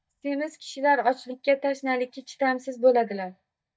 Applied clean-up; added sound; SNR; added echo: neural mask model DeepFilterNet 3.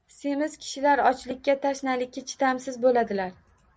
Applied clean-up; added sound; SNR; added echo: none; none; none; none.